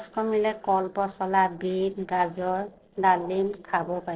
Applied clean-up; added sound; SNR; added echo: neural separator model SepFormer DNS4.